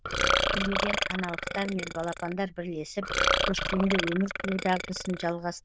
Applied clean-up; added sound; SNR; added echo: neural diffusion model UNIVERSE++.